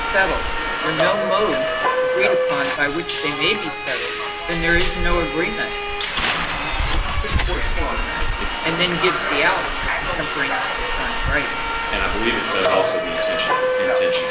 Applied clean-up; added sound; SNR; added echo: none; Subway, metro, underground; -3 dB; none.